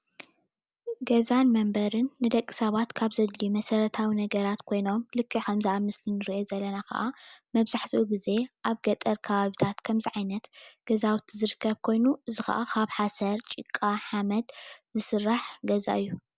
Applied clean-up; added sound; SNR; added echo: none; none; none; none.